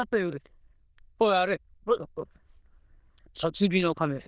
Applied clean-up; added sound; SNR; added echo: neural diffusion model UNIVERSE++.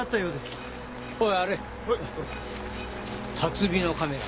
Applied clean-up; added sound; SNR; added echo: none; Applause; 18 dB; none.